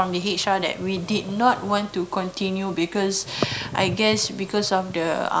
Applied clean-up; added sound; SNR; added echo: none; none; none; none.